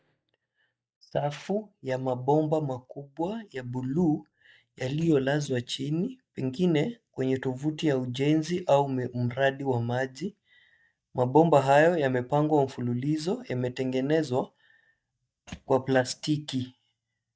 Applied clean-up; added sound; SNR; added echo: neural mask model DeepFilterNet 3.